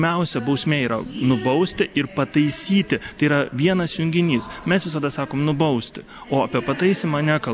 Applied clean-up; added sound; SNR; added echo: none; none; none; none.